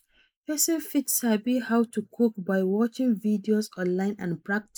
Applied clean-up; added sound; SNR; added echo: neural mask model Resemble Enhance denoiser.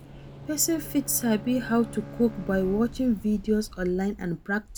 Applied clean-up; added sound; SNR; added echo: none; Bowed string instrument + Waves, surf; 14 dB; none.